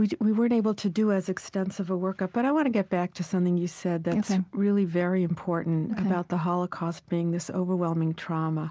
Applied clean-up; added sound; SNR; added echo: none; none; none; none.